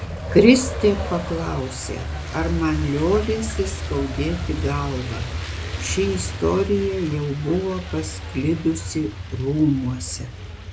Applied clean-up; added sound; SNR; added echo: none; Truck; 6 dB; none.